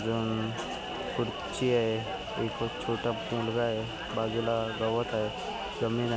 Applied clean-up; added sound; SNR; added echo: none; Cricket; 13 dB; none.